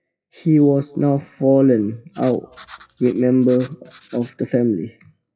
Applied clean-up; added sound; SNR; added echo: classical method WPE with log-MMSE.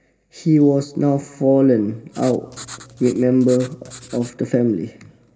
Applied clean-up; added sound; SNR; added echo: none; Writing; 19 dB; reverberation time 2.8 s.